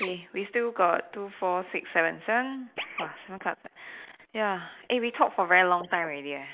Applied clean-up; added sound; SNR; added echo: neural mask model Resemble Enhance denoiser.